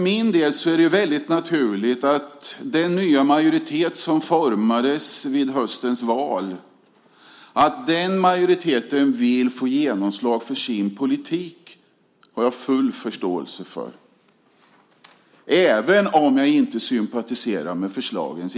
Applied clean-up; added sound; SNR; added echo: none; none; none; none.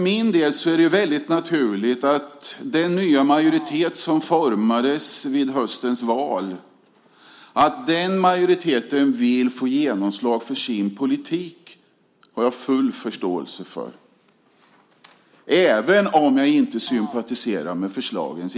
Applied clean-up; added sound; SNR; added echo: none; Fart; 19 dB; none.